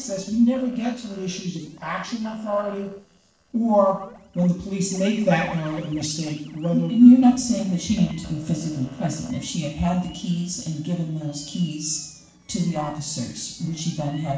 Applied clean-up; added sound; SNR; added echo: neural separator model SepFormer DNS4.